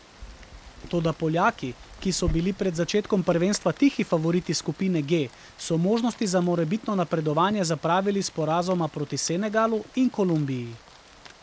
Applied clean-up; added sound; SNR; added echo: none; Rain; 18 dB; none.